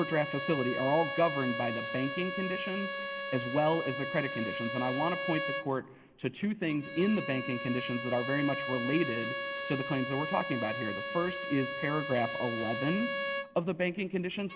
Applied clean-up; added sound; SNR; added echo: none; Bowed string instrument; 5 dB; none.